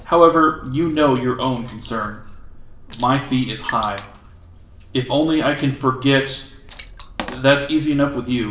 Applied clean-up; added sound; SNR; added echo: none; Water / Splash, splatter; 17 dB; reverberation time 0.7 s.